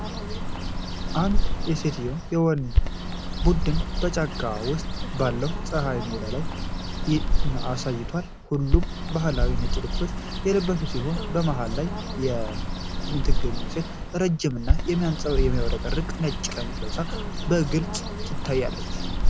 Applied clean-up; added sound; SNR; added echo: none; Bird; -3 dB; none.